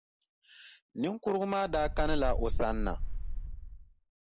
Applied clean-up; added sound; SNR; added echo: none; Wind; -2 dB; none.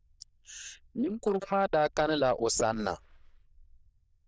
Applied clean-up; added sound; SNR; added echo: neural diffusion model UNIVERSE++.